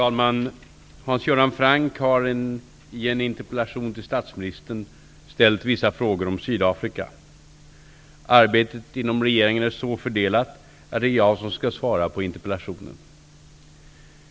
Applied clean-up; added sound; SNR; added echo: none; none; none; none.